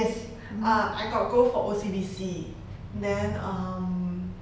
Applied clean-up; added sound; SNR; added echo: none; none; none; none.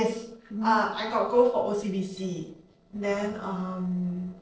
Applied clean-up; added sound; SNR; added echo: neural separator model SepFormer DNS4.